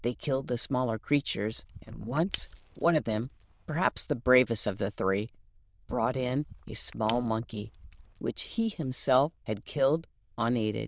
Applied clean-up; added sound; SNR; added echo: neural diffusion model UNIVERSE++.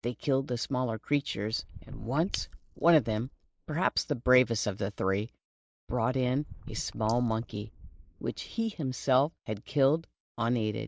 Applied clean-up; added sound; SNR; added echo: neural mask model Resemble Enhance denoiser.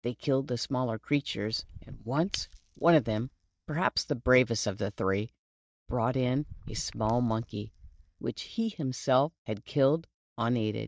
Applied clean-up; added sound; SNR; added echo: neural mask model DeepFilterNet 3.